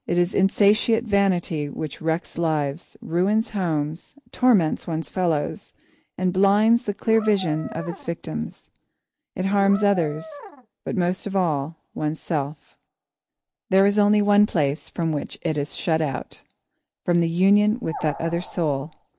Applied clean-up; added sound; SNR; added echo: none; Brass instrument + Animal; 15 dB; none.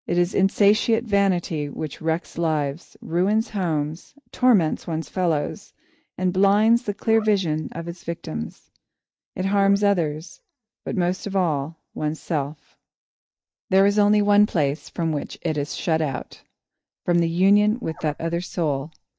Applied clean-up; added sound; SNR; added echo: neural mask model DeepFilterNet 3.